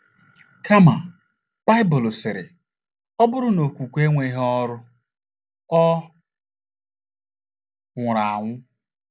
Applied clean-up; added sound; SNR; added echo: none; none; none; none.